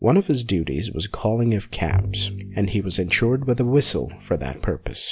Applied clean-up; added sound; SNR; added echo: neural mask model DeepFilterNet 3.